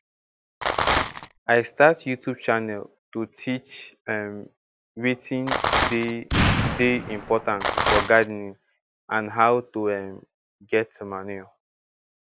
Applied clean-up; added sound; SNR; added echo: none; Explosion + Rattle; -2 dB; none.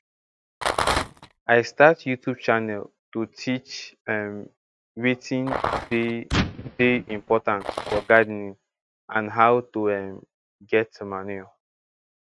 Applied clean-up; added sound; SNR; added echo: neural mask model RNNoise.